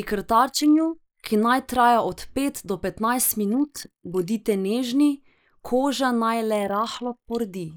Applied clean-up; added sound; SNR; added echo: neural mask model Resemble Enhance denoiser.